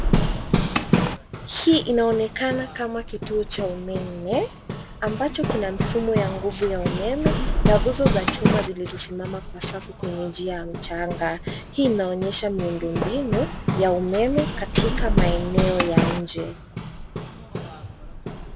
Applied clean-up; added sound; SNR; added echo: none; Hammer; 0 dB; none.